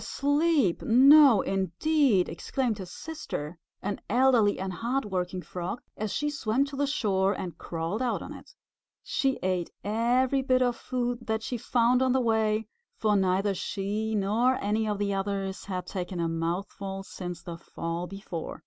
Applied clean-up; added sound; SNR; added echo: none; none; none; none.